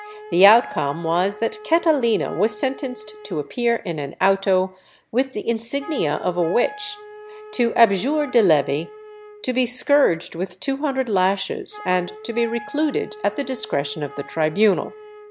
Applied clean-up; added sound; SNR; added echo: none; Wind instrument, woodwind instrument; 19 dB; none.